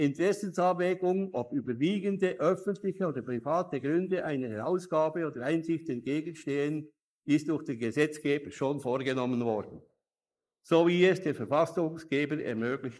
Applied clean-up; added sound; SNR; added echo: neural mask model Resemble Enhance denoiser.